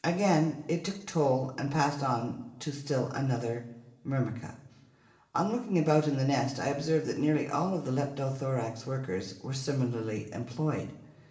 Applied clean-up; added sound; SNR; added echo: none; none; none; reverberation time 0.8 s.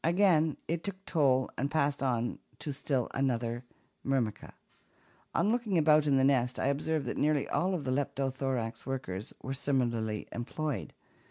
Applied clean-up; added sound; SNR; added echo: none; none; none; none.